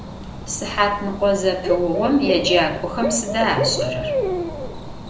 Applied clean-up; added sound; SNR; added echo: none; Cricket / Bird; 5 dB; reverberation time 0.5 s.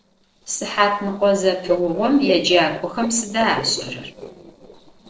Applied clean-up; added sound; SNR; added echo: neural separator model SepFormer DNS4.